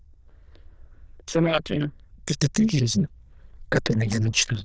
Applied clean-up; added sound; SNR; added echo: neural diffusion model UNIVERSE++.